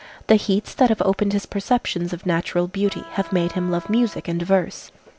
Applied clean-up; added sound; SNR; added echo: none; Wind instrument, woodwind instrument; 19 dB; none.